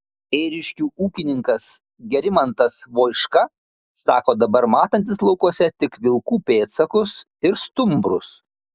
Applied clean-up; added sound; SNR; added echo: neural mask model Resemble Enhance denoiser.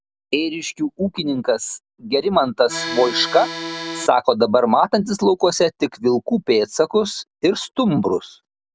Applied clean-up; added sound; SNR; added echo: none; Accordion; 8 dB; none.